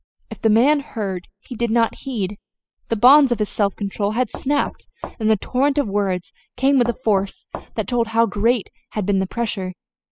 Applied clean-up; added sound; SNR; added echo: classical method spectral subtraction.